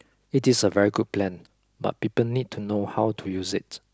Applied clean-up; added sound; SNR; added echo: none; none; none; none.